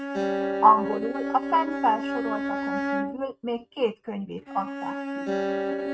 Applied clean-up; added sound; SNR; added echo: neural mask model RNNoise.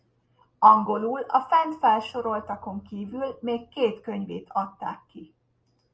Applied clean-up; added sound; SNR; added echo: none; none; none; none.